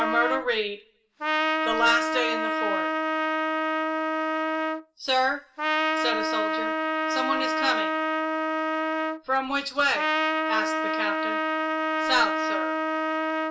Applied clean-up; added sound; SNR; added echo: none; Trumpet; -3 dB; reverberation time 0.4 s.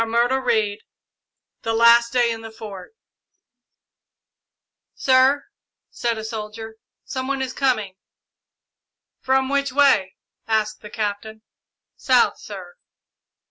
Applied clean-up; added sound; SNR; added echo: none; none; none; none.